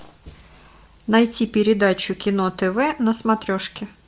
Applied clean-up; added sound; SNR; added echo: none; none; none; none.